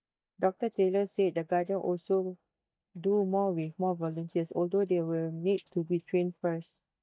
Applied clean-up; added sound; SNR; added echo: neural mask model DeepFilterNet 3.